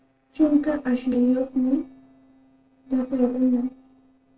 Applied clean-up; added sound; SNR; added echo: neural separator model SepFormer DNS4.